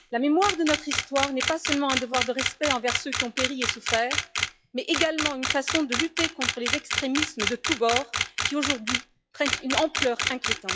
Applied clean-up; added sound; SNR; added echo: classical method log-MMSE.